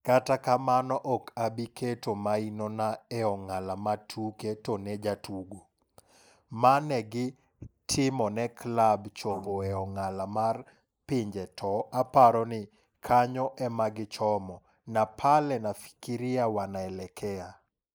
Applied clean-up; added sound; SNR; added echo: neural mask model Resemble Enhance denoiser.